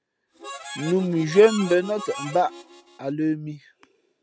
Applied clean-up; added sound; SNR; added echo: none; Harmonica; 14 dB; none.